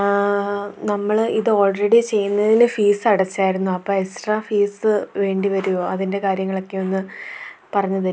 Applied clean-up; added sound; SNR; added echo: none; none; none; none.